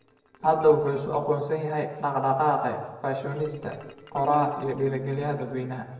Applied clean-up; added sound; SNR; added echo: neural separator model SepFormer DNS4.